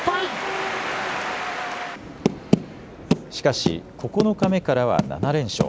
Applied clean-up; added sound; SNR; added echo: none; none; none; none.